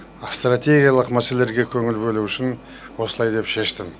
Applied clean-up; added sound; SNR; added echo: none; none; none; none.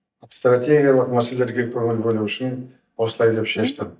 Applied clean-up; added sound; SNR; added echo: neural mask model DeepFilterNet 3.